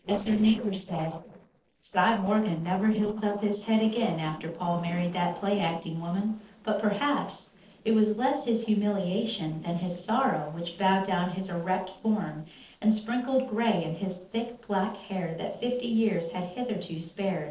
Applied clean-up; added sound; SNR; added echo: neural separator model SepFormer DNS4.